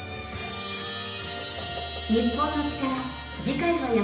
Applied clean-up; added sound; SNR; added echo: none; Chime; 13 dB; reverberation time 0.8 s.